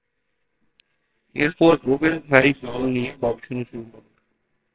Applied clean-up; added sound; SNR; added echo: neural separator model SepFormer WHAMR!.